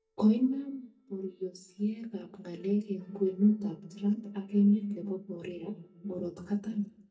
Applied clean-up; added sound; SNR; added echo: neural mask model DeepFilterNet 3.